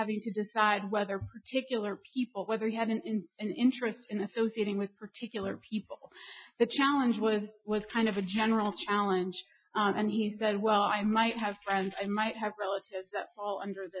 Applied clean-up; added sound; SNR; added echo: classical method Wiener filter.